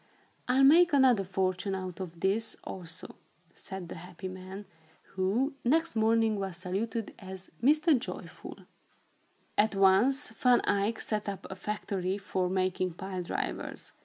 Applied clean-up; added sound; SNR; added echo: none; none; none; none.